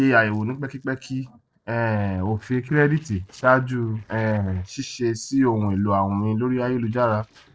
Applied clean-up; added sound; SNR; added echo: neural separator model SepFormer DNS4.